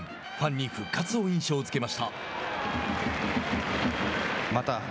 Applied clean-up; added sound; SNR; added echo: none; none; none; none.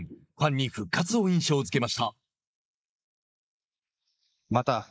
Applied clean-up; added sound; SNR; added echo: neural mask model Resemble Enhance denoiser.